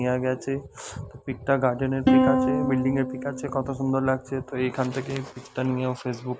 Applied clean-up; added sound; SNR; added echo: none; Plucked string instrument; 0 dB; none.